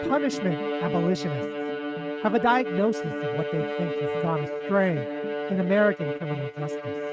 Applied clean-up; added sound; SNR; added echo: neural mask model RNNoise.